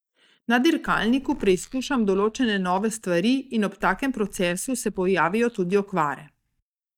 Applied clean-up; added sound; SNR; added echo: neural mask model DeepFilterNet 3.